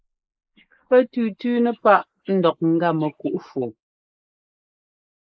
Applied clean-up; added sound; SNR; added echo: neural mask model Resemble Enhance denoiser.